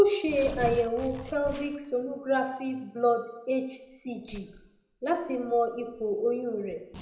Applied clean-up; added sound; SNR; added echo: none; Tearing; 16 dB; reverberation time 0.8 s.